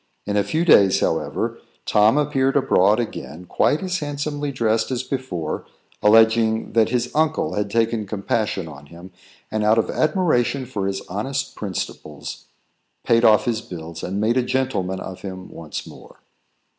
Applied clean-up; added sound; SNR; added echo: none; none; none; none.